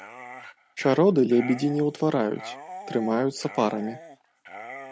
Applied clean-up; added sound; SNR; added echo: none; Dog; 16 dB; none.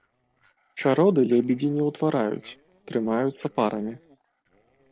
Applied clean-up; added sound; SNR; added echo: neural separator model SepFormer DNS4.